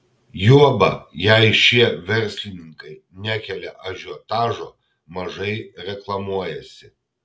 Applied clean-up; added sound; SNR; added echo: none; none; none; none.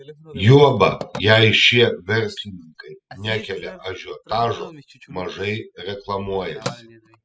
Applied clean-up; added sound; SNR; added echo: classical method spectral subtraction.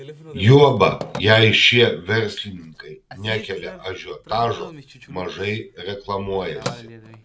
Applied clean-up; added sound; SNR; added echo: none; Telephone; 18 dB; none.